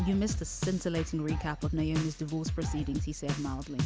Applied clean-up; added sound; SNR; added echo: none; Drum kit; 2 dB; none.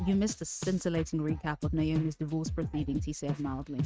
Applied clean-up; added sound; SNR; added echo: neural mask model RNNoise.